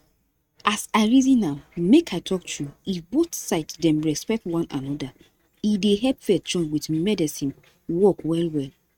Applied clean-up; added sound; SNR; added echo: neural mask model RNNoise.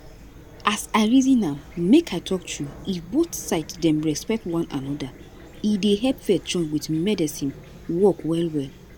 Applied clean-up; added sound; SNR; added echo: none; Chirp, tweet / Fowl; 20 dB; none.